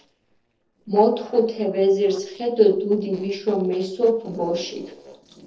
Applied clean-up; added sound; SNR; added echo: neural separator model SepFormer DNS4.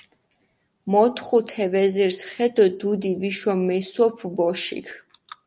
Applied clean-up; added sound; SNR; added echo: none; none; none; none.